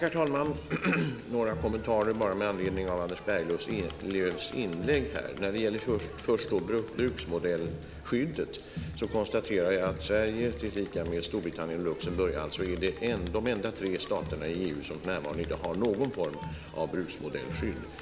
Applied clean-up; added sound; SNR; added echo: none; Crowd; 11 dB; none.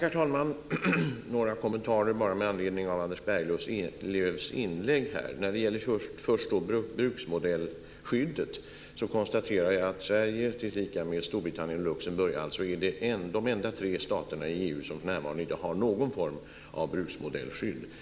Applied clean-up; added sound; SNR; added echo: none; none; none; none.